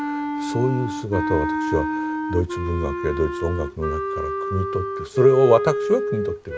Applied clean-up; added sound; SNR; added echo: none; Wind instrument, woodwind instrument; 3 dB; none.